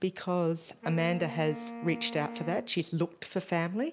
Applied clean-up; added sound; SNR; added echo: none; Wind instrument, woodwind instrument; 12 dB; none.